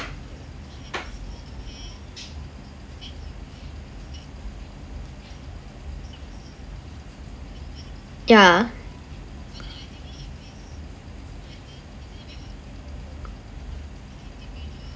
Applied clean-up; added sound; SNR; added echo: none; none; none; none.